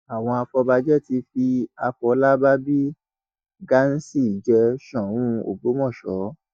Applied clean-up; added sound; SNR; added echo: neural mask model DeepFilterNet 3.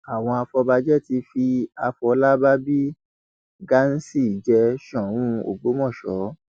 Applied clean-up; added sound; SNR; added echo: none; none; none; none.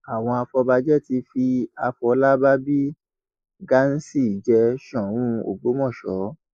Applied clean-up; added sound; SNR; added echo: neural mask model Resemble Enhance denoiser.